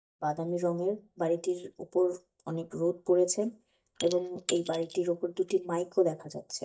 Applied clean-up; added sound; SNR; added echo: neural mask model DeepFilterNet 3.